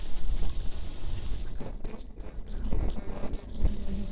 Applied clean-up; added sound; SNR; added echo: neural separator model SepFormer DNS4.